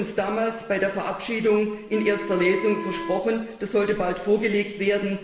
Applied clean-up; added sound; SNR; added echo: none; Wind instrument, woodwind instrument; 12 dB; reverberation time 1.1 s.